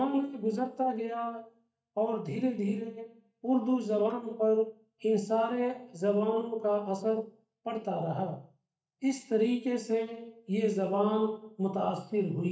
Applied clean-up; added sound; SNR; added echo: neural mask model DeepFilterNet 3.